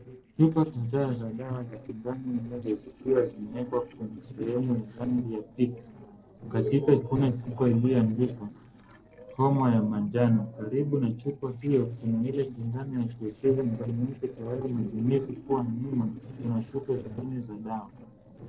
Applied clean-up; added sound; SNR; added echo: neural separator model SepFormer DNS4.